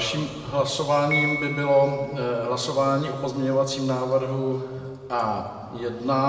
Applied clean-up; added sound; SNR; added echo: none; Piano; 12 dB; reverberation time 2.1 s.